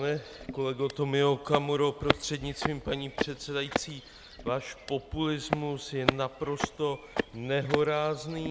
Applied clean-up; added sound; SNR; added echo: none; Walk, footsteps; 5 dB; none.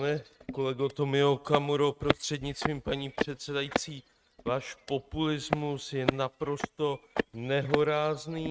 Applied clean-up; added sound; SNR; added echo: neural mask model RNNoise.